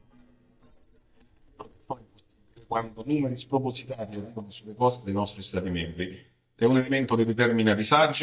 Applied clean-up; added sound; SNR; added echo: neural mask model DeepFilterNet 3.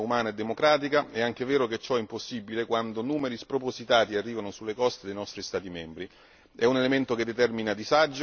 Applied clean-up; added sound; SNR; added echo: none; none; none; none.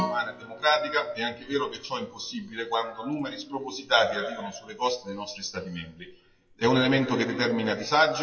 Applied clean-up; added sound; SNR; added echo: classical method WPE with log-MMSE.